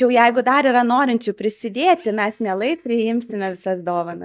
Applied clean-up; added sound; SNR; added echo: neural mask model DeepFilterNet 3.